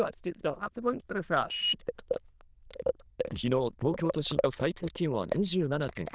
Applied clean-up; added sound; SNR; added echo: neural diffusion model UNIVERSE++.